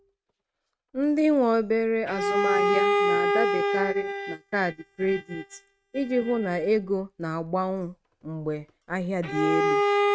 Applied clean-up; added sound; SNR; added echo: neural mask model RNNoise.